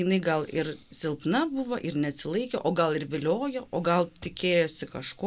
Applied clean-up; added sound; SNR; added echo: none; none; none; none.